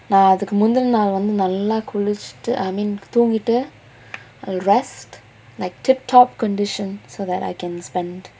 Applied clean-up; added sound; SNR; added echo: none; none; none; none.